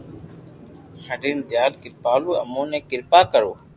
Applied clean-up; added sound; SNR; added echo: none; none; none; none.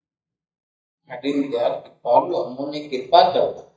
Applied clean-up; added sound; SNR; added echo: neural mask model DeepFilterNet 3.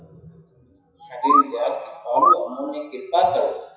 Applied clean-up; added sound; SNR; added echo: classical method WPE with log-MMSE.